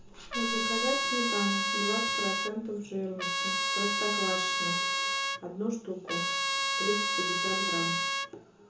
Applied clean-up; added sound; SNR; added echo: none; Trumpet; -4 dB; reverberation time 0.6 s.